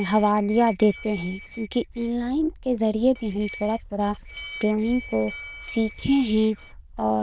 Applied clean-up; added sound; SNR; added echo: neural diffusion model UNIVERSE++.